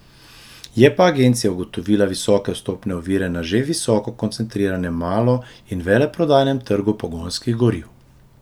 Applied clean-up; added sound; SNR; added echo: none; none; none; none.